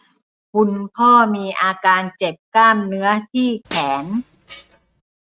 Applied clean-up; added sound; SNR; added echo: neural mask model RNNoise.